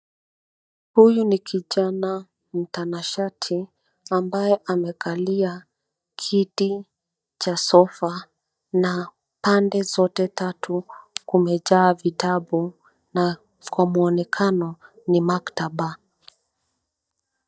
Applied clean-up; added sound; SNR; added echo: neural mask model DeepFilterNet 3.